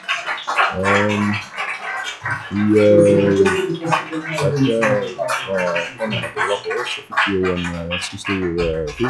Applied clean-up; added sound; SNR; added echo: classical method log-MMSE.